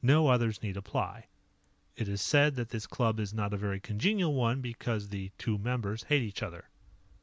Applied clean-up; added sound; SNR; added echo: none; none; none; none.